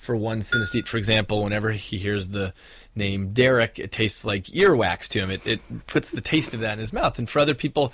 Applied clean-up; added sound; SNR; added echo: none; Bell; 10 dB; none.